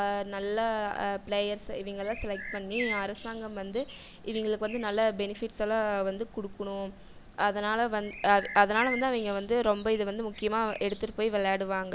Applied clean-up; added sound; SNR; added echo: none; Bird; 13 dB; none.